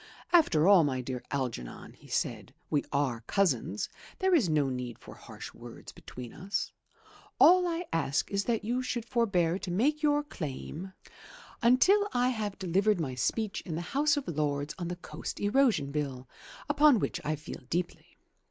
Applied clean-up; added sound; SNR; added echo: none; none; none; none.